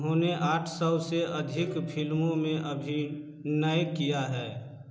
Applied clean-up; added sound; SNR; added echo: none; Plucked string instrument; 17 dB; none.